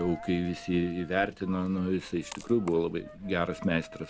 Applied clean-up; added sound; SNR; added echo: none; Coin (dropping); 17 dB; none.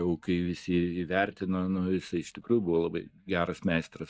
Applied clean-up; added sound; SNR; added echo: neural mask model DeepFilterNet 3.